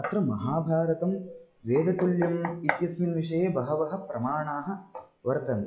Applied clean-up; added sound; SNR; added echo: classical method WPE with log-MMSE.